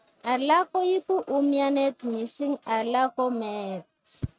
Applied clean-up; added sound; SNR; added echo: neural mask model RNNoise.